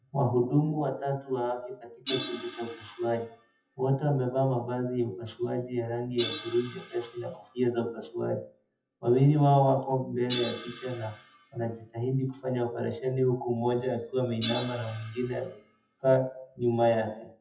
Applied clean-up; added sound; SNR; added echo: classical method WPE with log-MMSE.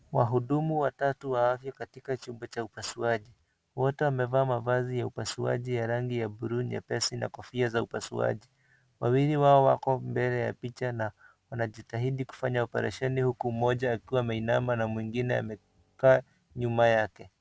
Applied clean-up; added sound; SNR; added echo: none; none; none; none.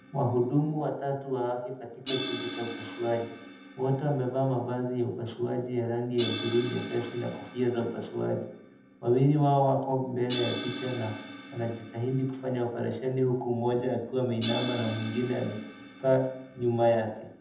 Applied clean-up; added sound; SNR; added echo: none; Crash cymbal; 11 dB; reverberation time 0.8 s.